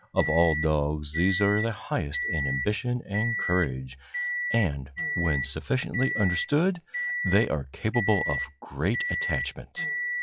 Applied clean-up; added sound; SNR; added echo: classical method log-MMSE.